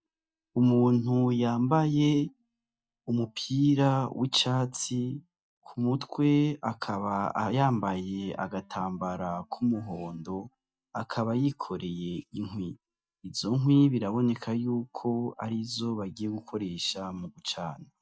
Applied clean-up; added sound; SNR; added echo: neural mask model DeepFilterNet 3.